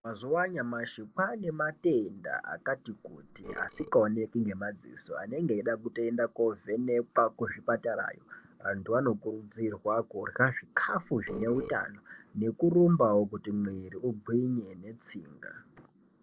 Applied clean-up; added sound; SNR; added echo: neural separator model SepFormer DNS4.